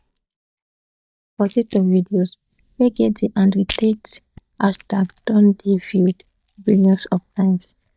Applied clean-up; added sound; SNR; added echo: neural mask model DeepFilterNet 3.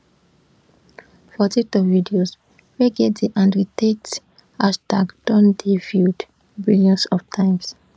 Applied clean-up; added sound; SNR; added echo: none; none; none; none.